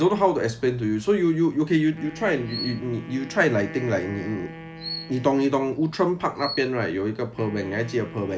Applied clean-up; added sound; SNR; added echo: none; Chirp, tweet + Wind instrument, woodwind instrument; 15 dB; none.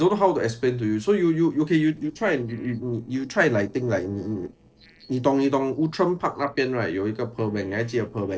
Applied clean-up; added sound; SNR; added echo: neural separator model SepFormer DNS4.